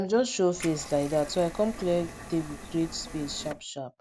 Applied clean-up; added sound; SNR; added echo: none; Liquid; 13 dB; none.